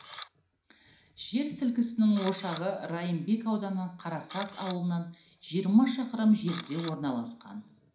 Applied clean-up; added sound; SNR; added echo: none; Camera; 19 dB; reverberation time 0.5 s.